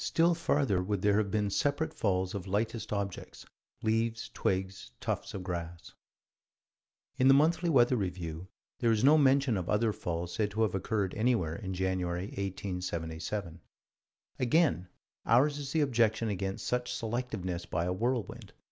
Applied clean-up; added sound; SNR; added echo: none; none; none; none.